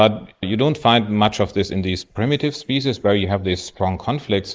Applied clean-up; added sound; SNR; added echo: neural mask model Resemble Enhance denoiser.